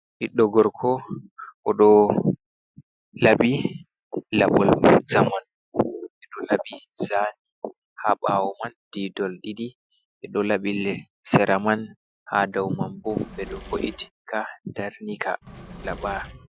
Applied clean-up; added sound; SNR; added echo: classical method Wiener filter.